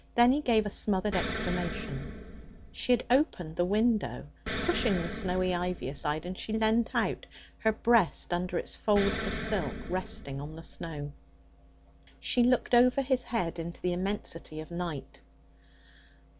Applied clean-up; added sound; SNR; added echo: none; Explosion; 7 dB; none.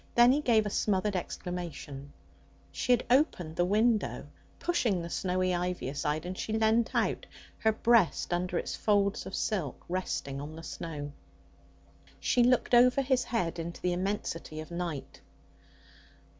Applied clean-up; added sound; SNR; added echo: none; none; none; none.